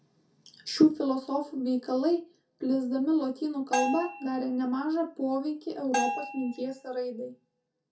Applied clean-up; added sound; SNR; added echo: none; Bell; 6 dB; reverberation time 0.3 s.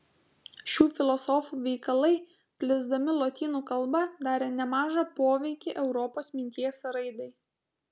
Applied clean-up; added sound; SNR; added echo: none; none; none; none.